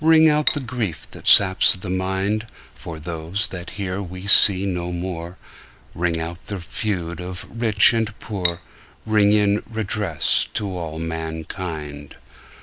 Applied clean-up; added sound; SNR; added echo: neural mask model Resemble Enhance denoiser.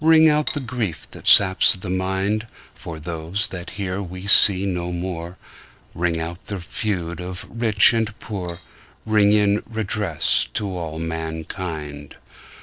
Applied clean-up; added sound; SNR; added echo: neural separator model SepFormer DNS4.